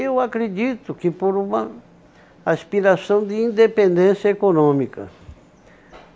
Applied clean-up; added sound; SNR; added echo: none; none; none; none.